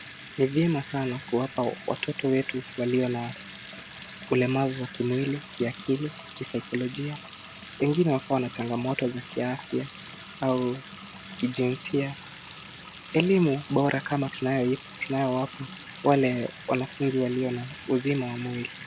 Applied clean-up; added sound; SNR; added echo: none; Bathtub (filling or washing) / Sink (filling or washing) / Water tap, faucet; 15 dB; none.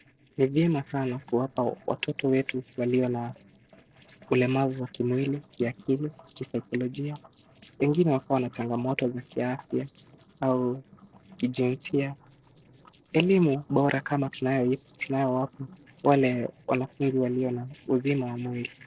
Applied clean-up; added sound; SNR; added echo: neural separator model SepFormer DNS4.